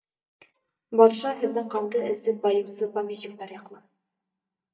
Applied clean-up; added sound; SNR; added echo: neural mask model DeepFilterNet 3.